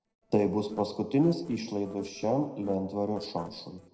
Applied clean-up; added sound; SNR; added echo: neural separator model SepFormer DNS4.